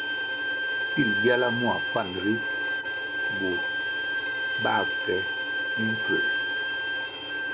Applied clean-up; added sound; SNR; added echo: none; Bowed string instrument; -3 dB; none.